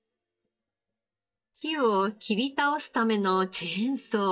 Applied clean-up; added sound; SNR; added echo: neural mask model DeepFilterNet 3.